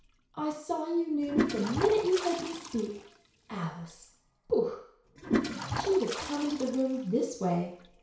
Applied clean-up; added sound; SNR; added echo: none; Toilet flush; 6 dB; reverberation time 0.6 s.